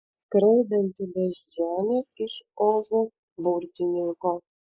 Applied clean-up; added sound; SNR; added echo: neural mask model Resemble Enhance denoiser.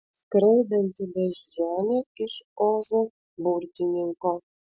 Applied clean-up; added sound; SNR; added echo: none; none; none; none.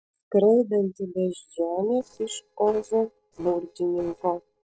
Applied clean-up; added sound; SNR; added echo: neural separator model SepFormer DNS4.